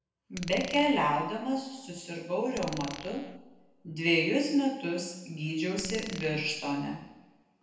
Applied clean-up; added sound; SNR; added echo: none; Glass; 15 dB; reverberation time 0.9 s.